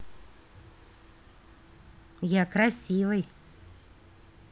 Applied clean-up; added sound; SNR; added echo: none; none; none; none.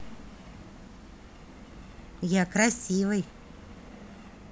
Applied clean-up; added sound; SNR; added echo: none; Subway, metro, underground; 16 dB; none.